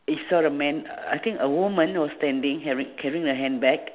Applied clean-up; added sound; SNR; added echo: none; none; none; none.